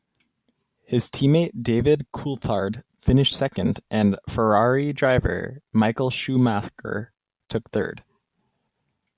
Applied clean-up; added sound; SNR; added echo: none; none; none; none.